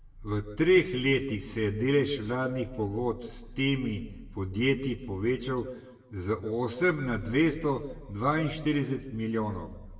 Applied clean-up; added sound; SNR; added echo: none; Growling; 18 dB; reverberation time 0.9 s.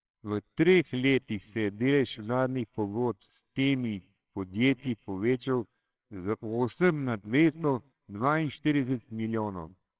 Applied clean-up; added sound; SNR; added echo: neural separator model SepFormer WHAMR!.